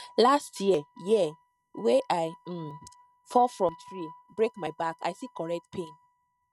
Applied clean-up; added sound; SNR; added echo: neural mask model RNNoise.